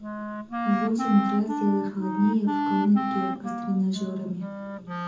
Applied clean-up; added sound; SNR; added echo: none; Wind instrument, woodwind instrument; 4 dB; reverberation time 0.5 s.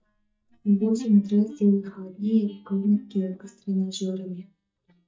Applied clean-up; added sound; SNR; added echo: neural mask model DeepFilterNet 3.